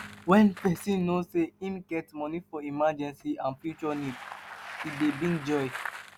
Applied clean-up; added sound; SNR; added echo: none; Bicycle; 15 dB; none.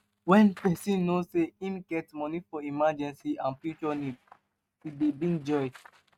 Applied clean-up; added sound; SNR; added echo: neural mask model RNNoise.